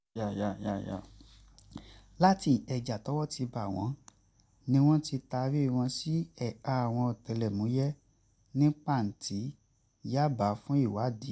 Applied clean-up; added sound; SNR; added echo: none; none; none; none.